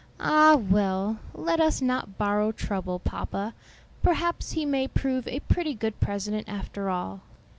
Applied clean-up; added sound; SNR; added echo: none; none; none; none.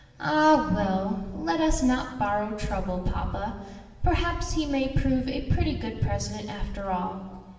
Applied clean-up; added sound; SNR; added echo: none; none; none; reverberation time 1.2 s.